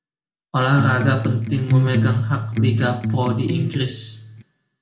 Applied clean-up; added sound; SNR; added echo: none; Electric guitar; -1 dB; reverberation time 0.3 s.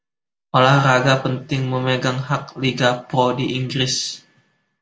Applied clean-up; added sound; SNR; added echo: none; none; none; none.